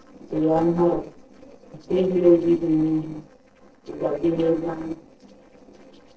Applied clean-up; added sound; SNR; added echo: neural separator model SepFormer DNS4.